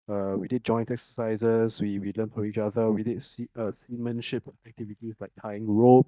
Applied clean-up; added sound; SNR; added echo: neural mask model DeepFilterNet 3.